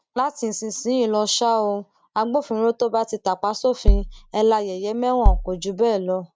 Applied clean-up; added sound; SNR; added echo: none; Bass drum; -3 dB; none.